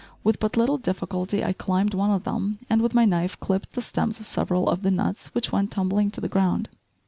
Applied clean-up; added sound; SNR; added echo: none; none; none; none.